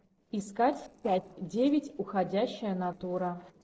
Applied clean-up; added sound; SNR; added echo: neural separator model SepFormer DNS4.